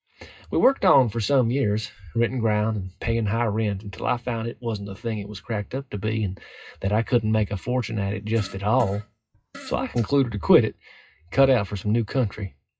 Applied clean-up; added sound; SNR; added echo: classical method WPE with log-MMSE.